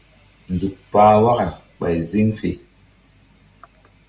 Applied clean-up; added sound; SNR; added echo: none; none; none; none.